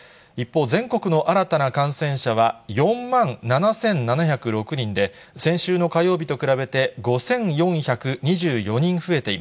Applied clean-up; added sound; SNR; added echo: none; none; none; none.